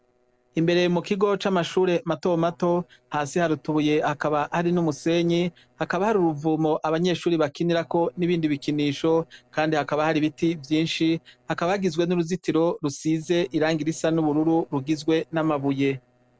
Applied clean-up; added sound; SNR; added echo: neural separator model SepFormer DNS4.